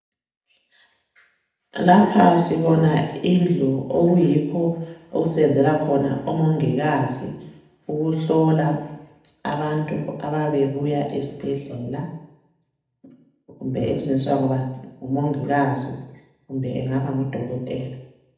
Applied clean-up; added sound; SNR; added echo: none; none; none; reverberation time 0.8 s.